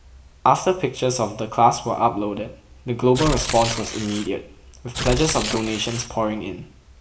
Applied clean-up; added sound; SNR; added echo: none; Tearing; 6 dB; reverberation time 0.6 s.